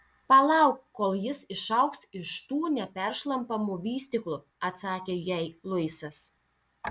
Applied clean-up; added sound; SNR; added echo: none; none; none; none.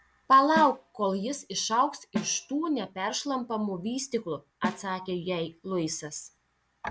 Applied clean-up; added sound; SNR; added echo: none; Snare drum; 11 dB; none.